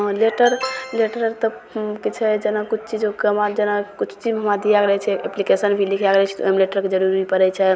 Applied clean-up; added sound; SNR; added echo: none; Alarm; 12 dB; none.